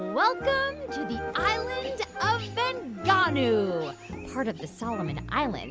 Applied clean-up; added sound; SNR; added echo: none; none; none; none.